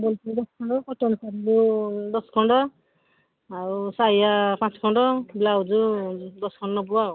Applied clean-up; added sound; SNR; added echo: none; none; none; none.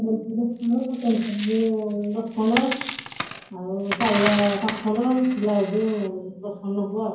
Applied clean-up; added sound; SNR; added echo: none; Coin (dropping); 8 dB; reverberation time 0.9 s.